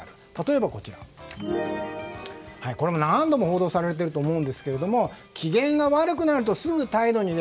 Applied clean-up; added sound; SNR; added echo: none; none; none; none.